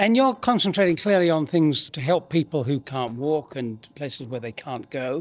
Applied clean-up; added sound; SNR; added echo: neural separator model SepFormer DNS4.